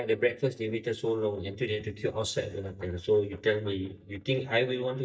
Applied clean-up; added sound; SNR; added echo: neural mask model DeepFilterNet 3.